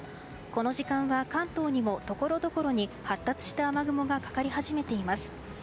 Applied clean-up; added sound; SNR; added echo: none; none; none; none.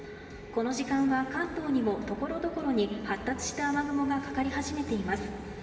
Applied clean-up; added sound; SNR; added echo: none; none; none; reverberation time 2.9 s.